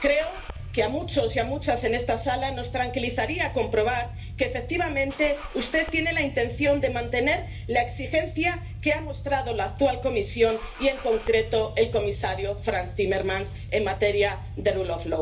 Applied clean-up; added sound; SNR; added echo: none; Engine starting / Car; 10 dB; reverberation time 0.3 s.